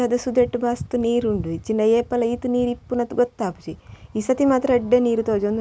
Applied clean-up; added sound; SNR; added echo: none; none; none; none.